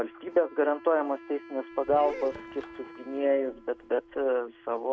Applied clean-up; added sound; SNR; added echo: none; Dog + Wind instrument, woodwind instrument; 15 dB; none.